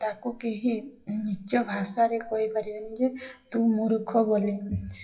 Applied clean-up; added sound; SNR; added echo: classical method WPE with log-MMSE.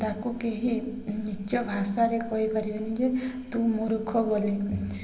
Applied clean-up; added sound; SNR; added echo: none; Bowed string instrument; 18 dB; reverberation time 2.1 s.